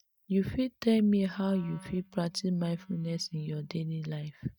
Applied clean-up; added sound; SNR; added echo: neural mask model DeepFilterNet 3.